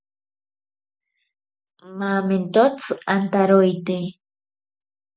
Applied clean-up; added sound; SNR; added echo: none; none; none; none.